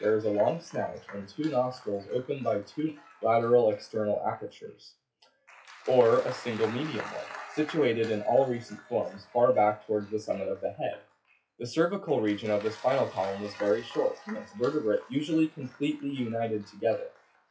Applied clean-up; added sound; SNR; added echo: classical method WPE with log-MMSE.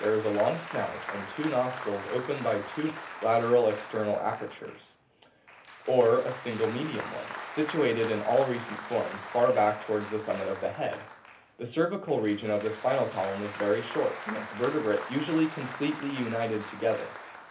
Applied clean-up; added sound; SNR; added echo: none; Applause; 12 dB; reverberation time 0.3 s.